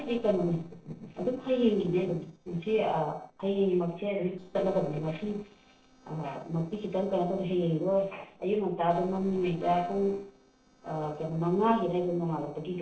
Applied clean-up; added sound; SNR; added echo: neural separator model SepFormer DNS4.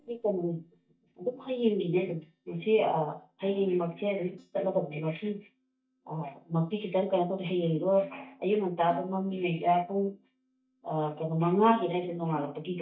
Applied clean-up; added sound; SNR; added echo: neural mask model DeepFilterNet 3.